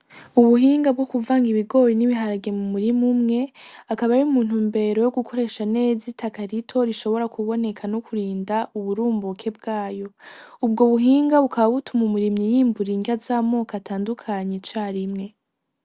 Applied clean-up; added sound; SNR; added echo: none; none; none; none.